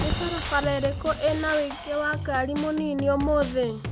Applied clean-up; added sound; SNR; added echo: none; Fireworks + Drum kit; 6 dB; none.